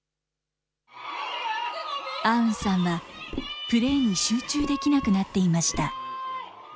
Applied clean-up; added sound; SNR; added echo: none; Drawer open or close; 12 dB; none.